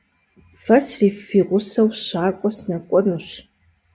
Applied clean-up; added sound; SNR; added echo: none; none; none; none.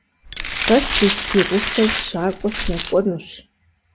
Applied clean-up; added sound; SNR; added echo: none; Glass; 4 dB; none.